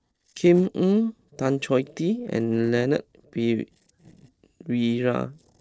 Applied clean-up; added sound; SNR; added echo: neural separator model SepFormer DNS4.